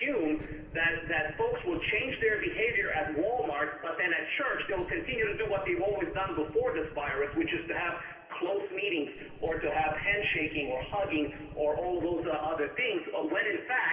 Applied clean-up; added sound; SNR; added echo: none; Engine starting / Car; 15 dB; reverberation time 2.7 s.